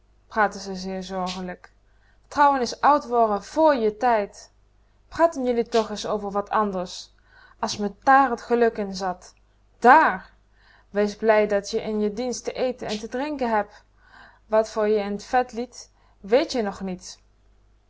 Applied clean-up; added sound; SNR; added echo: none; Rattle (instrument); 15 dB; none.